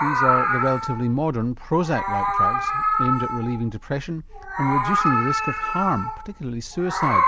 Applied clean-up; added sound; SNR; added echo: none; Meow; -2 dB; none.